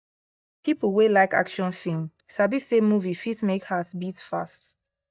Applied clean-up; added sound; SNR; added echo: neural mask model DeepFilterNet 3.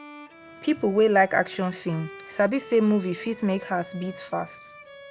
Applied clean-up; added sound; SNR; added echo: none; Bowed string instrument; 19 dB; none.